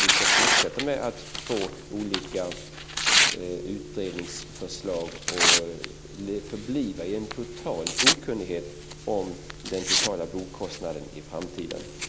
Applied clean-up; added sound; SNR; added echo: none; Tearing; -4 dB; none.